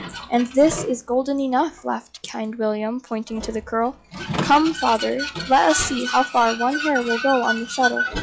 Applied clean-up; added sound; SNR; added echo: classical method log-MMSE.